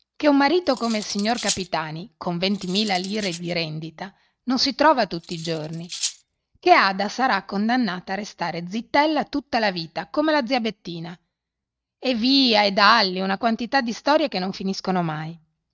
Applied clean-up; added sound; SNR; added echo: neural mask model RNNoise.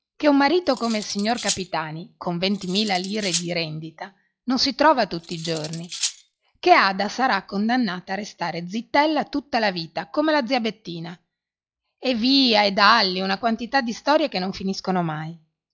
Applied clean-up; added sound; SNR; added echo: classical method log-MMSE.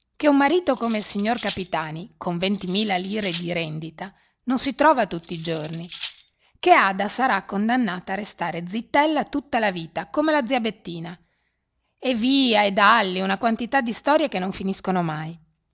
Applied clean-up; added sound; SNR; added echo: none; Cutlery, silverware; 10 dB; none.